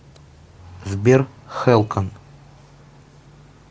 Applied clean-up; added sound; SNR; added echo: none; none; none; none.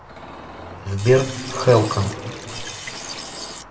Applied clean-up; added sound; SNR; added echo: none; Liquid; 11 dB; reverberation time 2.2 s.